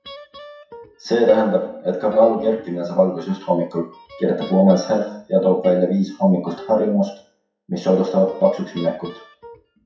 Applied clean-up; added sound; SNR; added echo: classical method WPE with log-MMSE.